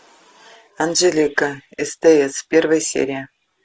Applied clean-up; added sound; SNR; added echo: none; none; none; none.